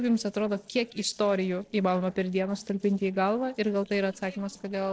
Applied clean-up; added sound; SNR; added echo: neural separator model SepFormer DNS4.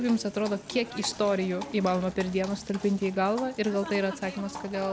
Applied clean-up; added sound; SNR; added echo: none; Livestock, farm animals, working animals; 13 dB; none.